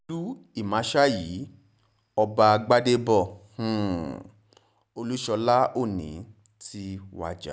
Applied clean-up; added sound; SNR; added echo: none; none; none; none.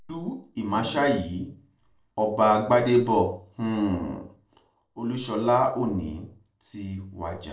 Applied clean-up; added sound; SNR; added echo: neural separator model SepFormer DNS4.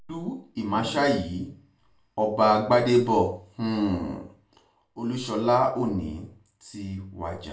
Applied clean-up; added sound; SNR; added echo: none; Organ; 11 dB; reverberation time 0.3 s.